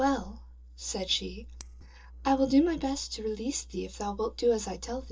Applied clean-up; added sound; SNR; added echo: neural separator model SepFormer DNS4.